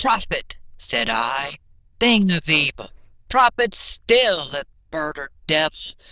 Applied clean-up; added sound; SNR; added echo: neural diffusion model UNIVERSE++.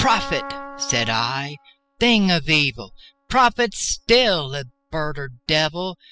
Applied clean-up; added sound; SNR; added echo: classical method spectral subtraction.